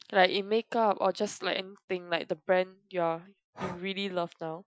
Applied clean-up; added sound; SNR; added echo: classical method Wiener filter.